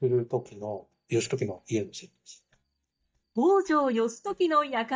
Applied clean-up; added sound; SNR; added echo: neural mask model DeepFilterNet 3.